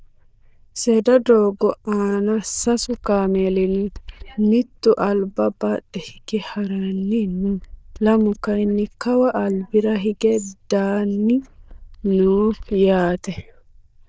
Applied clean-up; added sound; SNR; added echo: neural diffusion model UNIVERSE++.